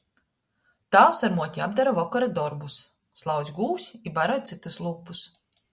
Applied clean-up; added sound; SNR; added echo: none; none; none; none.